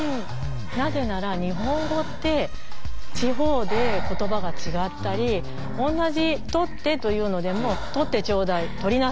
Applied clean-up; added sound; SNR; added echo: none; Breathing; -1 dB; none.